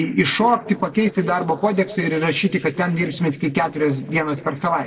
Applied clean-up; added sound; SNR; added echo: neural separator model SepFormer DNS4.